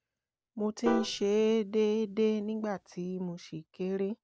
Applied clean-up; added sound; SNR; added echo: none; Piano; 9 dB; none.